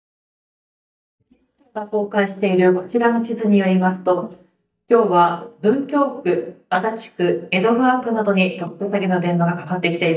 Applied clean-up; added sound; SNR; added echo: neural mask model DeepFilterNet 3.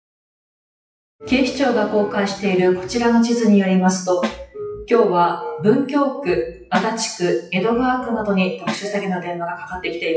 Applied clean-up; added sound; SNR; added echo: classical method WPE with log-MMSE.